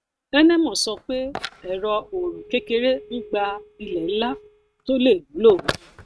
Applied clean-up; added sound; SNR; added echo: neural mask model RNNoise.